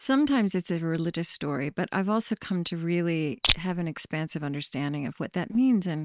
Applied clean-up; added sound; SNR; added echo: neural separator model SepFormer WHAM!.